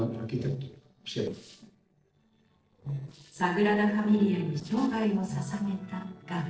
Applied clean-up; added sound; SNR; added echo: neural separator model SepFormer DNS4.